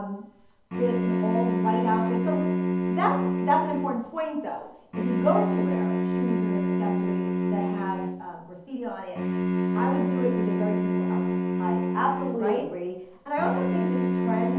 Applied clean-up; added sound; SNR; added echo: none; Bowed string instrument; -3 dB; reverberation time 2.2 s.